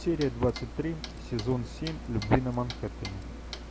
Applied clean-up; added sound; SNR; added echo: none; Clock; 9 dB; none.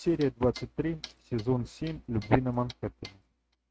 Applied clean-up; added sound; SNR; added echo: neural mask model RNNoise.